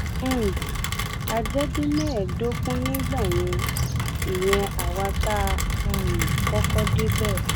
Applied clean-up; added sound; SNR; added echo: none; Rain; -4 dB; none.